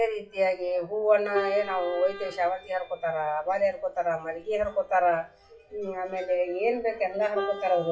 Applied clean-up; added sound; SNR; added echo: classical method WPE with log-MMSE.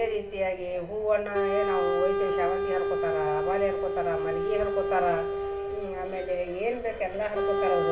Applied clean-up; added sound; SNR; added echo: none; Wind instrument, woodwind instrument; 0 dB; reverberation time 0.2 s.